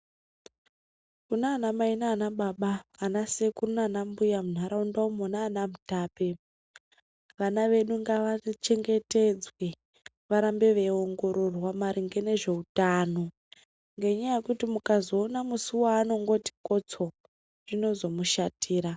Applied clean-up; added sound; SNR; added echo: none; none; none; none.